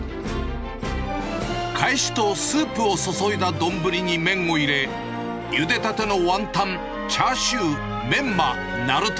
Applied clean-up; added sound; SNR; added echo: none; none; none; none.